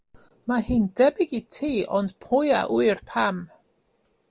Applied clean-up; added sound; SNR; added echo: none; none; none; none.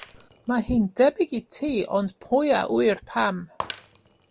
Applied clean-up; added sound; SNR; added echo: none; Shatter; 19 dB; none.